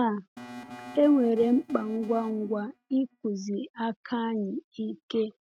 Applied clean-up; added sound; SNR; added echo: neural mask model RNNoise.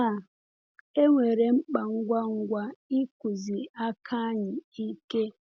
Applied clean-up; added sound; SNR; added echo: none; none; none; none.